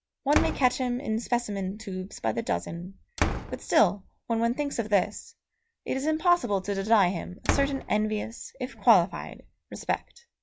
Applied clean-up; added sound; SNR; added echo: none; Slam; 9 dB; none.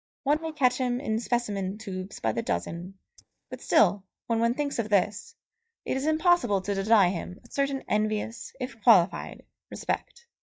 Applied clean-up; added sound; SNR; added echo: neural mask model DeepFilterNet 3.